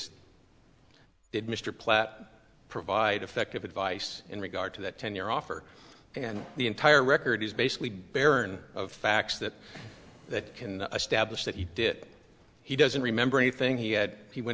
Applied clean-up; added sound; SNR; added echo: none; none; none; none.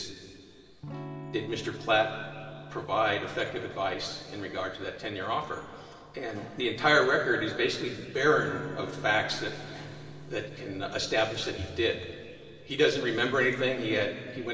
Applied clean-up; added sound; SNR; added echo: none; Electric guitar / Strum; 17 dB; reverberation time 2.4 s.